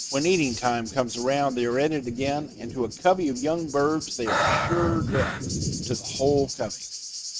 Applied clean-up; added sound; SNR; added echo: neural mask model RNNoise.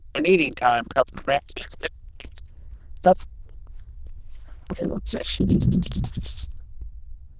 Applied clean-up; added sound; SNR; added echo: neural diffusion model UNIVERSE++.